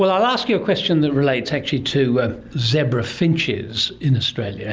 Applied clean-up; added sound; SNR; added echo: none; none; none; none.